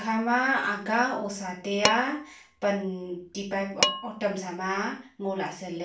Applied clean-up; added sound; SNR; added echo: none; Dishes, pots, and pans; 7 dB; reverberation time 0.4 s.